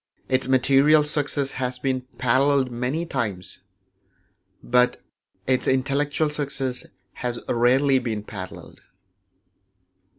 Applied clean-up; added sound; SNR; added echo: none; none; none; none.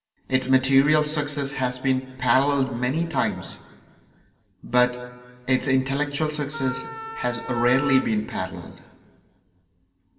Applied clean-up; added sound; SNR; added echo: none; Wind instrument, woodwind instrument; 8 dB; reverberation time 1.8 s.